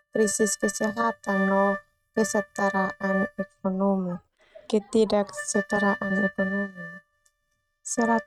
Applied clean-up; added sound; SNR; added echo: neural mask model RNNoise.